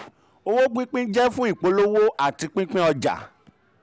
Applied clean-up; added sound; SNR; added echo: none; none; none; none.